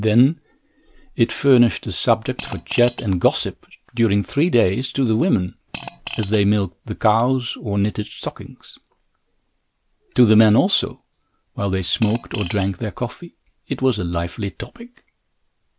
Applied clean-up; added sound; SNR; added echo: none; Fart; 13 dB; none.